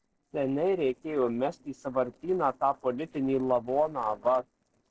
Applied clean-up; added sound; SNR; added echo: neural separator model SepFormer DNS4.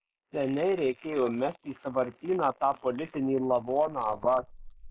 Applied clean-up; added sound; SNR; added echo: neural mask model Resemble Enhance denoiser.